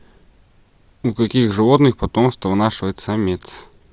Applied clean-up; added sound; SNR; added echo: none; none; none; none.